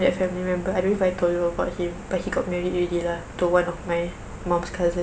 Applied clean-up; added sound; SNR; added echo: none; none; none; none.